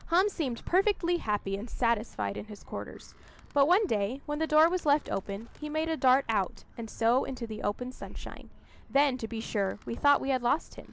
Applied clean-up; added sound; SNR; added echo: none; Animal; 14 dB; none.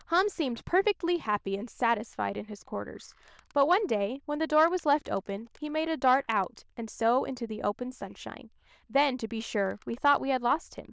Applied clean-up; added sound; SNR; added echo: neural diffusion model UNIVERSE++.